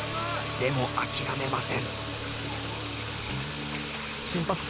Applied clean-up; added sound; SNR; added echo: none; Sink (filling or washing) / Water tap, faucet; 5 dB; none.